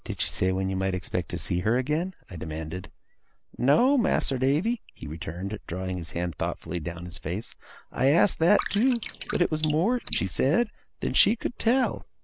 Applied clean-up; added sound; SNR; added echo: neural mask model Resemble Enhance denoiser.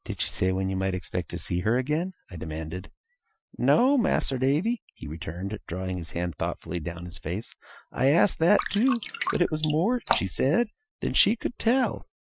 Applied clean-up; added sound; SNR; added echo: classical method Wiener filter.